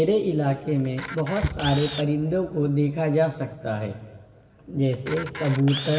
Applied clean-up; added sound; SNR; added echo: none; Camera; 15 dB; reverberation time 2.5 s.